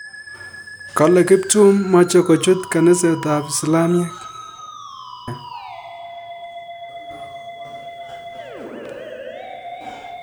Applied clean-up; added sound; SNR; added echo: none; Musical instrument; 15 dB; none.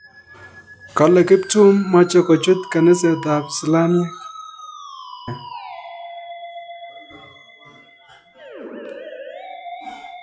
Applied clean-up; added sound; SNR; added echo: classical method log-MMSE.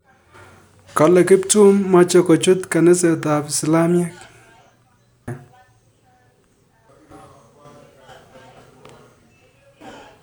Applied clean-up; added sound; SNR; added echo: none; none; none; none.